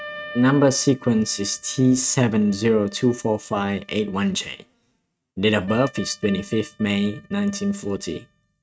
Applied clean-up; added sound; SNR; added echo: neural mask model RNNoise.